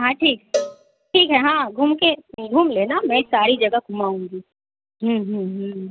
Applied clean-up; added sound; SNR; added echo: none; Cowbell; 10 dB; none.